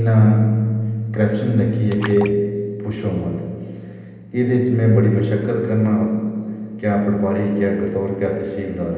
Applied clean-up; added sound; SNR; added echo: none; Splash, splatter; 19 dB; reverberation time 0.8 s.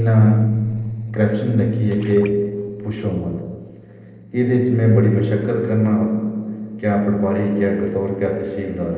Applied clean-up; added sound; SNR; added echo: neural separator model SepFormer DNS4.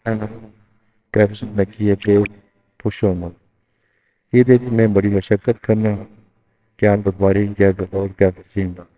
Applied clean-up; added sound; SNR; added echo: neural separator model SepFormer WHAMR!.